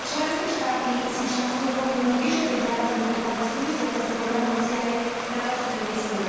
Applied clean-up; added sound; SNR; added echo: none; Stream; 5 dB; reverberation time 2.1 s.